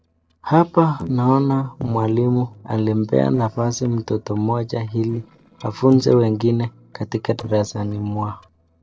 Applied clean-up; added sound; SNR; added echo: neural separator model SepFormer DNS4.